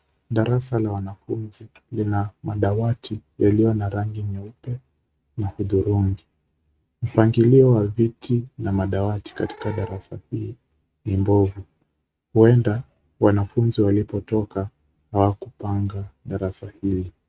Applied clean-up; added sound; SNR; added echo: neural mask model RNNoise.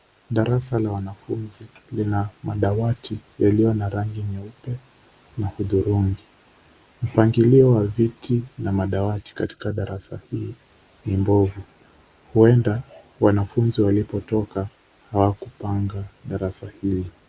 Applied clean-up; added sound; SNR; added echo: neural mask model Resemble Enhance denoiser.